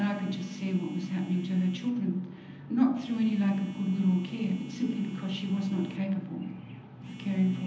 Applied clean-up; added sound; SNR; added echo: none; Telephone; 18 dB; reverberation time 0.9 s.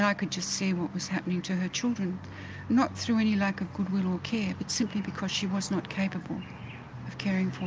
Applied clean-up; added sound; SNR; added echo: none; none; none; none.